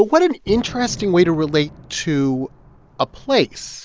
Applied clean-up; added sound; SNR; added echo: none; Fireworks; 19 dB; none.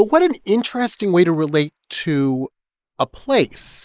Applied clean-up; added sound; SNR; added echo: neural mask model Resemble Enhance denoiser.